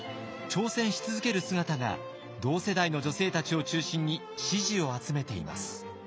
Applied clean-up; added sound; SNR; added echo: none; none; none; none.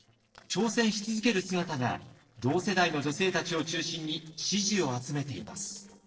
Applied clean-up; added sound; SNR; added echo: neural separator model SepFormer DNS4.